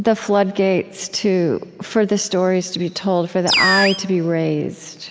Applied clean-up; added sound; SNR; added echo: none; Animal; 2 dB; none.